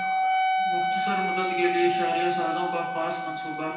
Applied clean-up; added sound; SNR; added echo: none; Wind instrument, woodwind instrument; -3 dB; reverberation time 0.9 s.